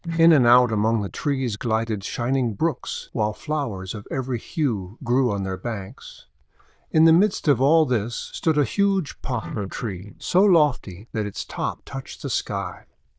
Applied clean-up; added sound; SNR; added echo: neural diffusion model UNIVERSE++.